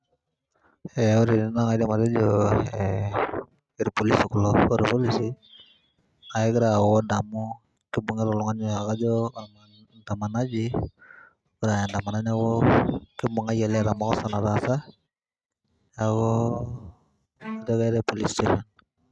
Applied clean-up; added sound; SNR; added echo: neural mask model RNNoise.